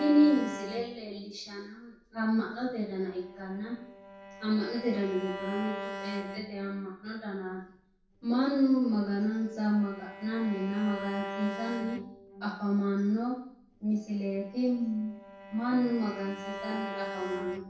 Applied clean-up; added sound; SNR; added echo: none; Bowed string instrument; 12 dB; reverberation time 0.6 s.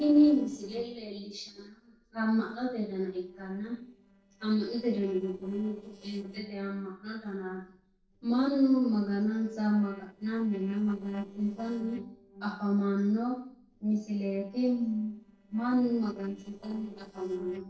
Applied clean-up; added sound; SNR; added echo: neural separator model SepFormer DNS4.